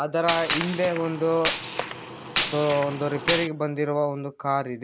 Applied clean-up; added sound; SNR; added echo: none; Gunshot, gunfire; 4 dB; none.